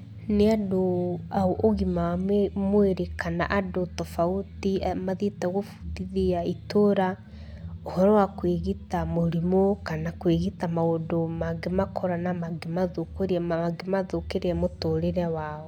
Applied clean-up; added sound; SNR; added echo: none; none; none; none.